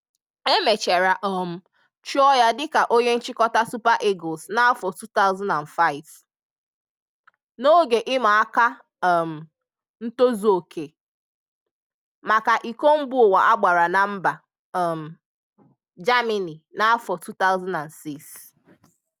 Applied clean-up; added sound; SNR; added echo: none; none; none; none.